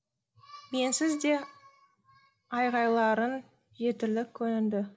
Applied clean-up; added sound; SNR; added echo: none; none; none; none.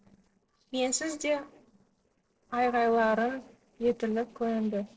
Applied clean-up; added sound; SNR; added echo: neural separator model SepFormer DNS4.